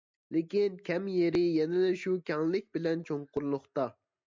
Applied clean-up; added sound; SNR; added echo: none; none; none; none.